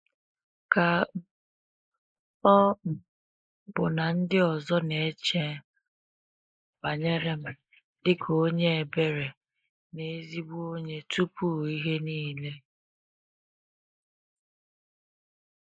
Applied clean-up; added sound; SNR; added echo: neural mask model Resemble Enhance denoiser.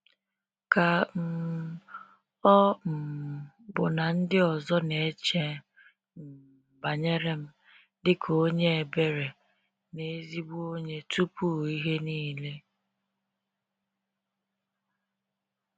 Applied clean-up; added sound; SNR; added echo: none; none; none; none.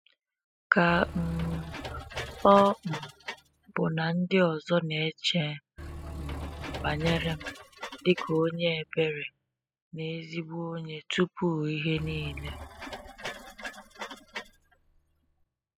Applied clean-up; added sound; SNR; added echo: classical method spectral subtraction.